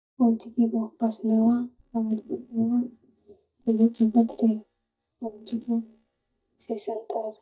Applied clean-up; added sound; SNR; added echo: neural mask model DeepFilterNet 3.